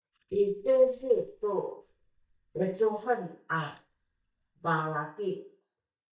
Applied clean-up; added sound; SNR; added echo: neural mask model DeepFilterNet 3.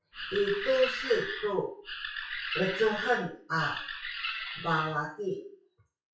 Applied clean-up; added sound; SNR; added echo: classical method WPE with log-MMSE.